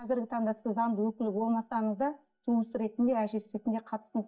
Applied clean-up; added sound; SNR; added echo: neural mask model DeepFilterNet 3.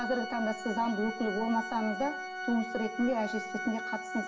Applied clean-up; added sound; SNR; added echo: none; Organ; 6 dB; reverberation time 0.6 s.